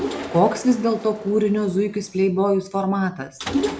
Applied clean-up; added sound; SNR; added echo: none; Mechanisms; 9 dB; none.